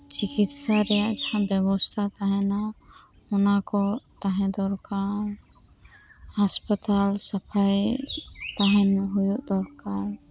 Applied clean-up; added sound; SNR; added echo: none; none; none; none.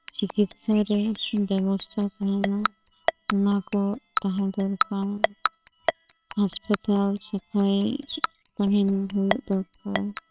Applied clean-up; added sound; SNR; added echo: neural separator model SepFormer WHAMR!.